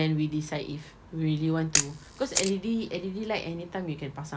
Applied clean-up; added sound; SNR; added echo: none; Camera; 2 dB; none.